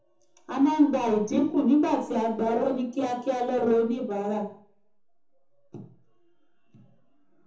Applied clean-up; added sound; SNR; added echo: none; none; none; reverberation time 0.6 s.